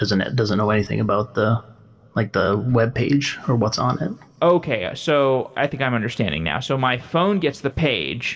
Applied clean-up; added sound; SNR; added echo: none; none; none; reverberation time 1.6 s.